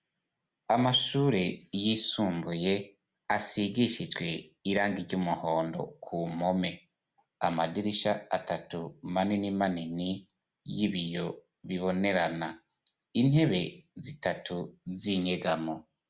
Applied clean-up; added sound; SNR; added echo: none; none; none; none.